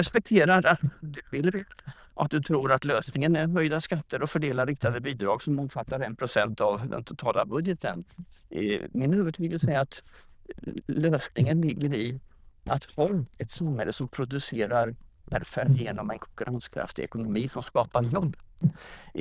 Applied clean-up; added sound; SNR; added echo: neural diffusion model UNIVERSE++.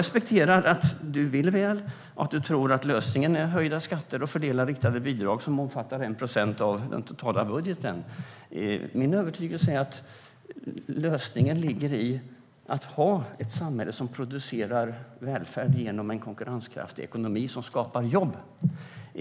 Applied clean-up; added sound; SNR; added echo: none; none; none; none.